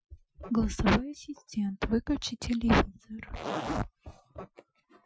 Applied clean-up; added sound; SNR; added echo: classical method Wiener filter.